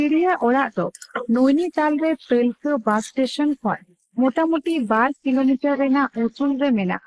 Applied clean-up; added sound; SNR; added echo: neural mask model Resemble Enhance denoiser.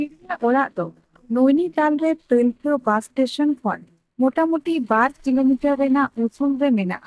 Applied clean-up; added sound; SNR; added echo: neural mask model DeepFilterNet 3.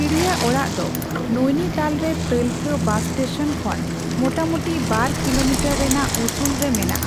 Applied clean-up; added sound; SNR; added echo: none; Bicycle; 0 dB; none.